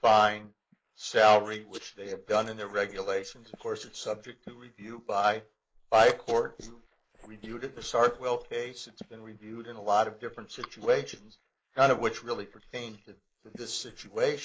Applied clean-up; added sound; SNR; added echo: neural mask model Resemble Enhance denoiser.